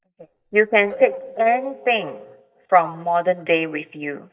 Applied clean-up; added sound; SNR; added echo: neural mask model DeepFilterNet 3.